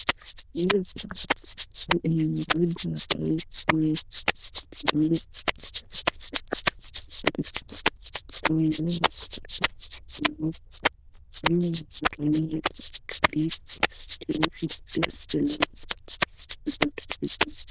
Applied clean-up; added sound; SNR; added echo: neural diffusion model UNIVERSE++.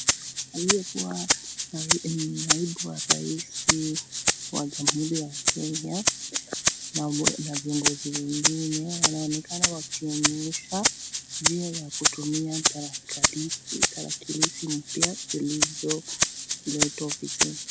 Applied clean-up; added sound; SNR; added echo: none; Rattle (instrument); -5 dB; none.